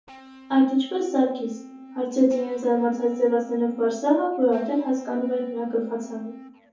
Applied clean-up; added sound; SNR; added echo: none; Electric guitar / Bass guitar; 19 dB; reverberation time 0.6 s.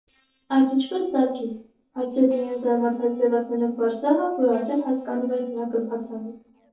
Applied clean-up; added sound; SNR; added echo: neural separator model SepFormer DNS4.